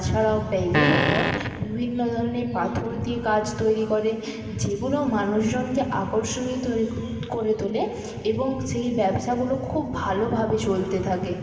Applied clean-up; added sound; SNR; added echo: none; Fart; -1 dB; reverberation time 2.5 s.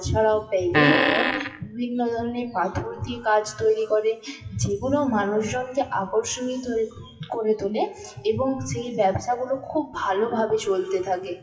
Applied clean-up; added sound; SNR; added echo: classical method WPE with log-MMSE.